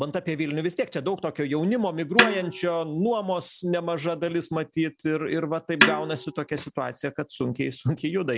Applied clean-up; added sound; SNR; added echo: none; Snare drum; 1 dB; none.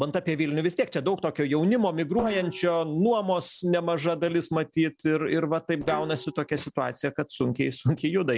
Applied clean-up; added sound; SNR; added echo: neural separator model SepFormer DNS4.